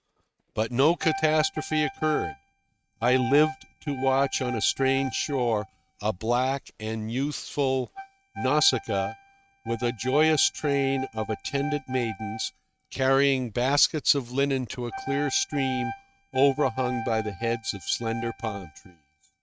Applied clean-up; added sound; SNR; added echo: neural mask model RNNoise.